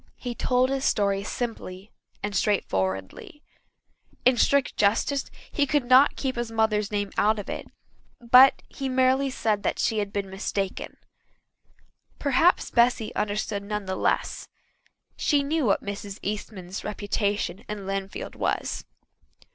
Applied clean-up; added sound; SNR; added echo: none; none; none; none.